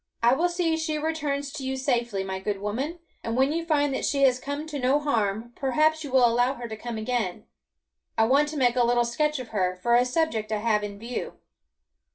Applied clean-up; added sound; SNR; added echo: none; none; none; reverberation time 0.2 s.